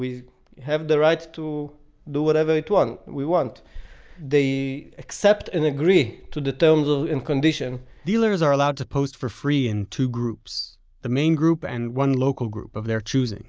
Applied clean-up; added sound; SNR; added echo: none; none; none; none.